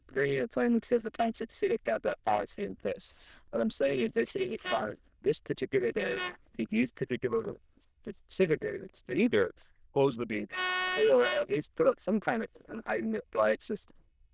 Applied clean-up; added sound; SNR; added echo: neural diffusion model UNIVERSE++.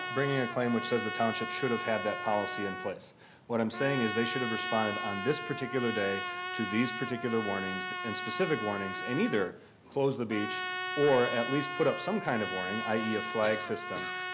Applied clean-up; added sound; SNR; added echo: none; Trumpet; 5 dB; none.